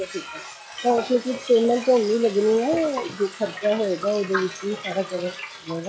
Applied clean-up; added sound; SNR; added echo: classical method log-MMSE.